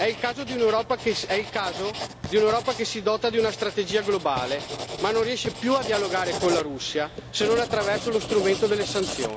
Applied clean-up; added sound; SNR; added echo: none; Writing; 9 dB; none.